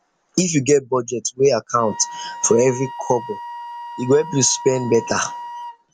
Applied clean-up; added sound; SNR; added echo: none; Wind instrument, woodwind instrument; 14 dB; none.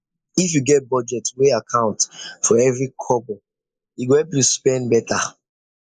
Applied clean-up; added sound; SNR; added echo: neural mask model Resemble Enhance denoiser.